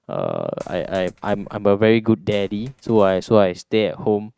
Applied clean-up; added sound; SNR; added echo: neural mask model RNNoise.